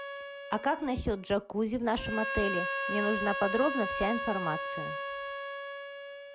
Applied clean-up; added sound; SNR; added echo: none; Harmonica; 4 dB; none.